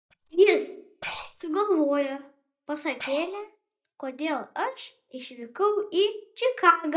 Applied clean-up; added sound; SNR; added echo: neural mask model DeepFilterNet 3.